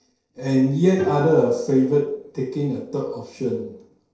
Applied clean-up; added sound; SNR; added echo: neural separator model SepFormer DNS4.